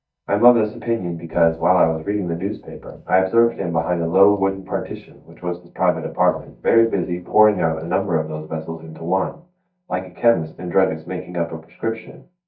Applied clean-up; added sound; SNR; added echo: neural mask model DeepFilterNet 3.